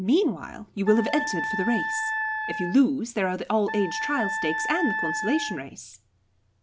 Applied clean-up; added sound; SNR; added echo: none; Wind instrument, woodwind instrument; 4 dB; none.